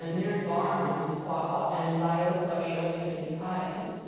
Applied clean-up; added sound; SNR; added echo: neural separator model SepFormer DNS4.